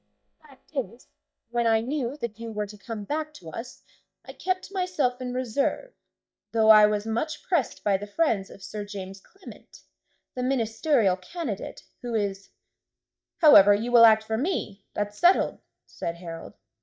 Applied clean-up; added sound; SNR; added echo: neural mask model DeepFilterNet 3.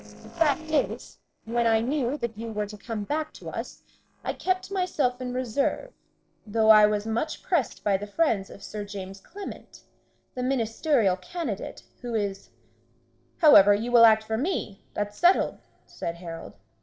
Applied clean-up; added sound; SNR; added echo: neural separator model SepFormer DNS4.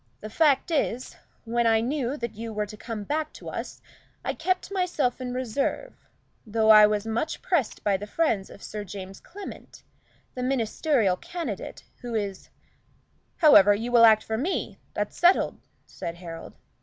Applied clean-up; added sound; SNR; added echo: none; none; none; none.